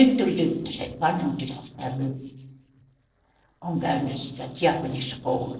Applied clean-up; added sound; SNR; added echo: neural separator model SepFormer DNS4.